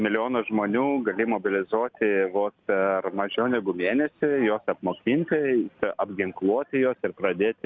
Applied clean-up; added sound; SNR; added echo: none; none; none; none.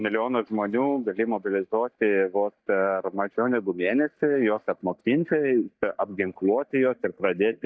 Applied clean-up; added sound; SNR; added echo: neural mask model DeepFilterNet 3.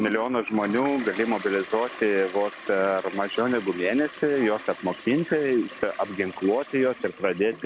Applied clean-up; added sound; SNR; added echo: none; Toilet flush; 15 dB; none.